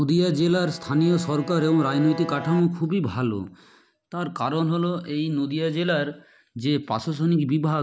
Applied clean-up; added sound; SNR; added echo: none; Bowed string instrument; 14 dB; none.